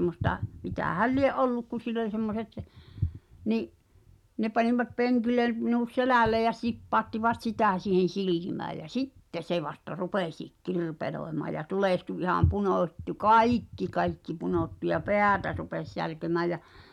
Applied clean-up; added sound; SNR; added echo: none; Knock; 18 dB; none.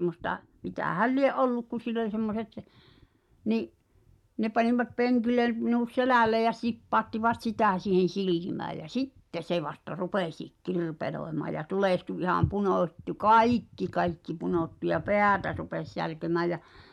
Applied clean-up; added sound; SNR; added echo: neural mask model DeepFilterNet 3.